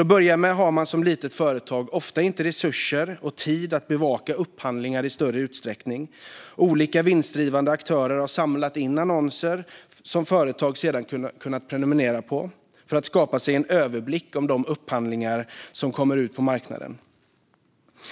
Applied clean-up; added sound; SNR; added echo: none; none; none; none.